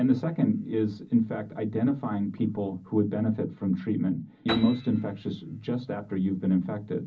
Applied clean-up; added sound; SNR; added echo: none; Piano; 18 dB; reverberation time 0.4 s.